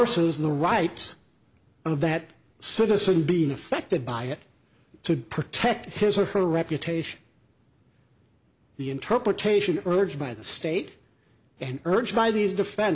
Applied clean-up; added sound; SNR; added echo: none; none; none; none.